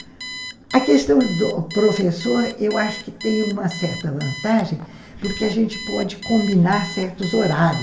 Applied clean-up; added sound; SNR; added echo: none; Alarm; 14 dB; reverberation time 1.7 s.